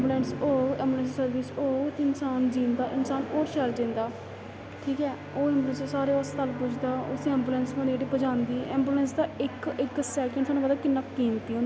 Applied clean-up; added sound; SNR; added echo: none; Bowed string instrument; 16 dB; none.